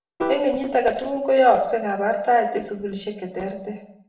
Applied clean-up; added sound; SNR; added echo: neural separator model SepFormer DNS4.